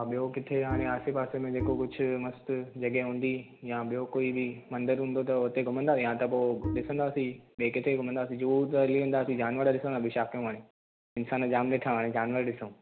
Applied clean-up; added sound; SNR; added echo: none; Bowed string instrument; 7 dB; none.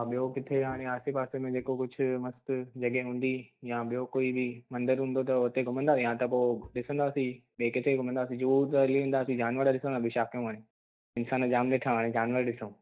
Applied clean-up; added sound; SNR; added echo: neural mask model DeepFilterNet 3.